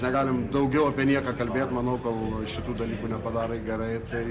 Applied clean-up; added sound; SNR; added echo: none; none; none; none.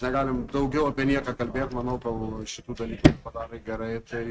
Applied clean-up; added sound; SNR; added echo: neural mask model RNNoise.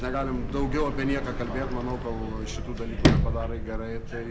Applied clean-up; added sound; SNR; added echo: none; Sliding door; -2 dB; none.